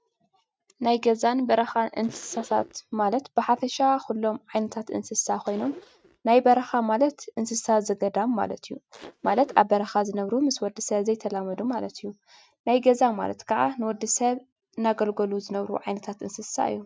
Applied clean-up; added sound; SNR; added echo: neural mask model RNNoise.